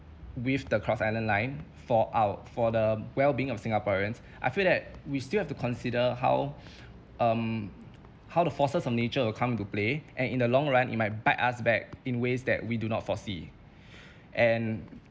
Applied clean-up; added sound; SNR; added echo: none; none; none; none.